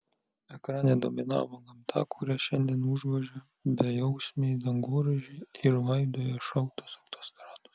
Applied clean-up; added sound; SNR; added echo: none; none; none; none.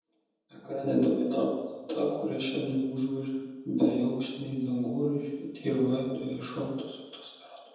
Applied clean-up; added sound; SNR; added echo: none; none; none; reverberation time 1.1 s.